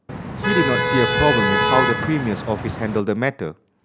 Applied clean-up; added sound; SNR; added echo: none; Motor vehicle (road); -1 dB; none.